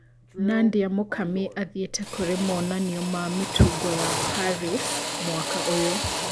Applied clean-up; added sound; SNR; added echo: none; Drill; 4 dB; none.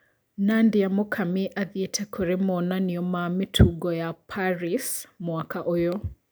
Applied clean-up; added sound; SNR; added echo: none; none; none; none.